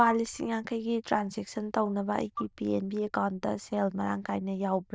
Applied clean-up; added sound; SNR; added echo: neural diffusion model UNIVERSE++.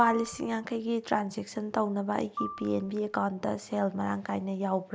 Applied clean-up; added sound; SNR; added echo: none; Marimba, xylophone; 14 dB; none.